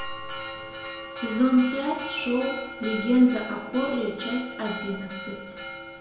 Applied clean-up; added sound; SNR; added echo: none; Church bell; 10 dB; reverberation time 0.8 s.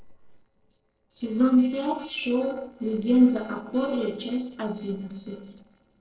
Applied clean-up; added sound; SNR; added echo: neural separator model SepFormer DNS4.